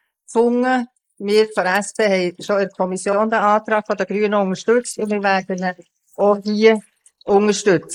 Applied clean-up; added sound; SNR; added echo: neural mask model Resemble Enhance denoiser.